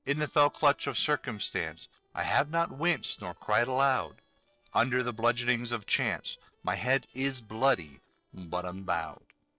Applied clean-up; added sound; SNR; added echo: neural separator model SepFormer DNS4.